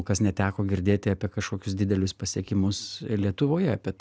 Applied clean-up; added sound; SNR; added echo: none; none; none; none.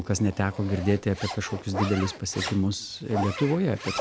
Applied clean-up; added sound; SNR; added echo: none; Zipper (clothing); 9 dB; none.